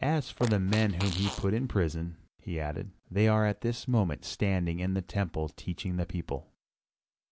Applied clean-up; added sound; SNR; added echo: none; Fart; 11 dB; none.